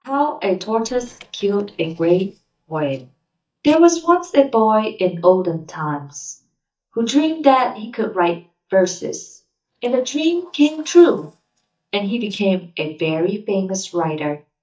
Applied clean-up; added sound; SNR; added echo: neural mask model DeepFilterNet 3.